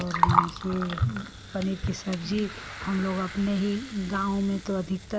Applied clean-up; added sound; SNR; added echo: none; Gurgling; 2 dB; none.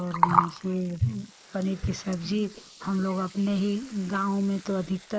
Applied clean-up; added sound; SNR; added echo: neural mask model Resemble Enhance denoiser.